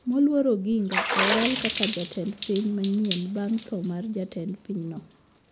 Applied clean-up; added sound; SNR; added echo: none; Water / Splash, splatter; 2 dB; none.